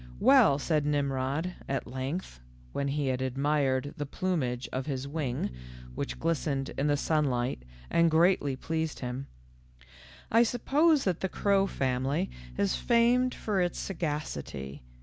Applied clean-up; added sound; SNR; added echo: none; Bass guitar; 17 dB; none.